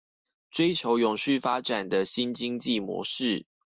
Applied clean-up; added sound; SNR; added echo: none; none; none; none.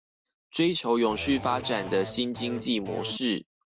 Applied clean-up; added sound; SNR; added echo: none; Electric guitar / Bass guitar; 11 dB; none.